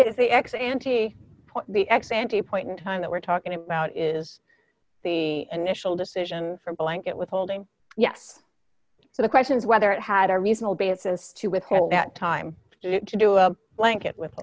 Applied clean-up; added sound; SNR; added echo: none; none; none; none.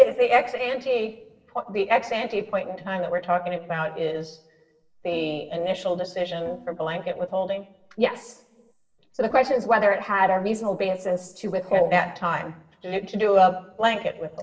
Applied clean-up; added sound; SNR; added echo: neural separator model SepFormer DNS4.